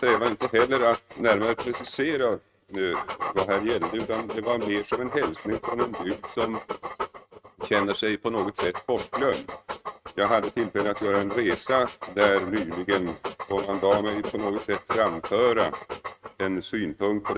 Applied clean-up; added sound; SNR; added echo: neural mask model RNNoise.